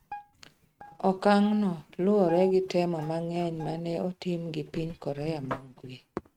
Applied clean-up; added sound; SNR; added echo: neural mask model RNNoise.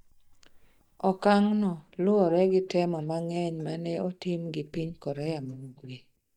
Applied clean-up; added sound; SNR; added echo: neural mask model DeepFilterNet 3.